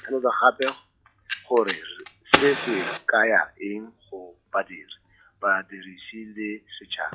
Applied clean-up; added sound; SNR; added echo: classical method log-MMSE.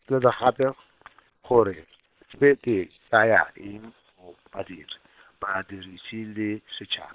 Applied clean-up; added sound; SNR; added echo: neural separator model SepFormer WHAM!.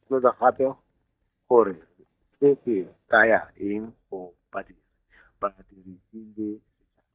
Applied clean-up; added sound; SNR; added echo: neural mask model DeepFilterNet 3.